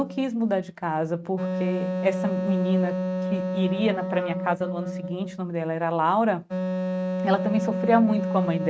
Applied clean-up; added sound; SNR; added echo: neural mask model RNNoise.